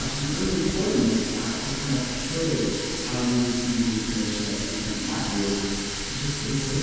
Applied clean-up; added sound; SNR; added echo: none; Water tap, faucet; 4 dB; reverberation time 2.1 s.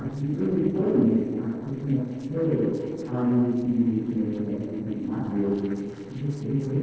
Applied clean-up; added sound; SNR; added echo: neural separator model SepFormer DNS4.